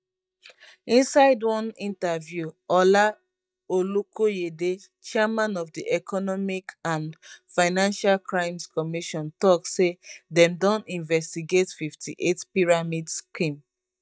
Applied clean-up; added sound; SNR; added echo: neural mask model DeepFilterNet 3.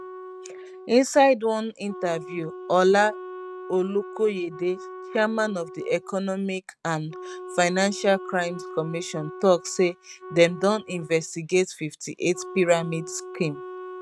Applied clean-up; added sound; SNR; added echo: neural mask model RNNoise.